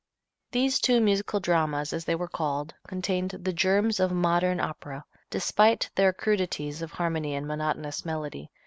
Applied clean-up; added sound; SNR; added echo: none; none; none; none.